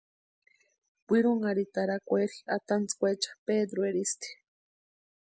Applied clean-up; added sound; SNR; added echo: none; none; none; none.